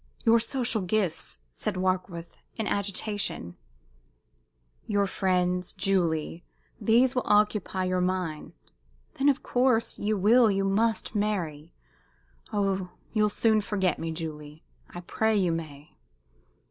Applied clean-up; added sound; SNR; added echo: none; none; none; none.